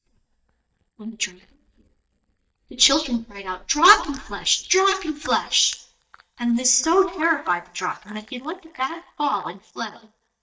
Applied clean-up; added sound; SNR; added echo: neural mask model DeepFilterNet 3.